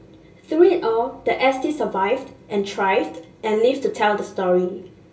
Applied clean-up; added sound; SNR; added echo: none; none; none; reverberation time 0.2 s.